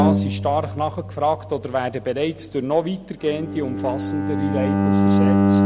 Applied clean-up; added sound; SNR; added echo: none; Bowed string instrument; -3 dB; none.